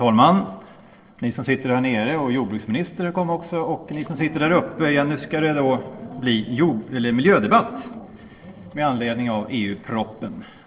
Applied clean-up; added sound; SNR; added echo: neural separator model SepFormer DNS4.